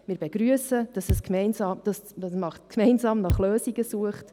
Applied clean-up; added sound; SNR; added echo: none; Bass drum; 2 dB; none.